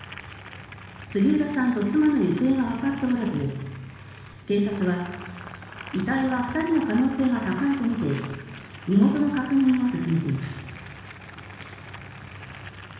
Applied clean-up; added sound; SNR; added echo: none; Boiling; 18 dB; reverberation time 1.1 s.